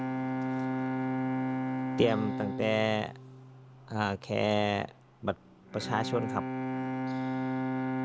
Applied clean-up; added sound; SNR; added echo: none; Bowed string instrument; 1 dB; none.